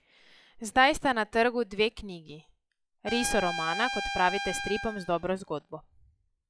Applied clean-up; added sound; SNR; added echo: classical method log-MMSE.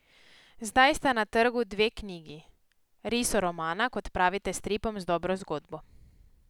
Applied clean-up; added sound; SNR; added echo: none; none; none; none.